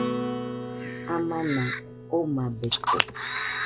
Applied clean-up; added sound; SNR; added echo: none; Camera + Acoustic guitar; -1 dB; none.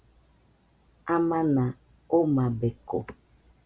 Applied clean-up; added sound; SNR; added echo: none; none; none; none.